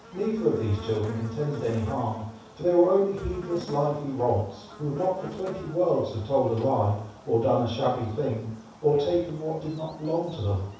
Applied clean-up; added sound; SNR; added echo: none; Buzz; 17 dB; reverberation time 0.7 s.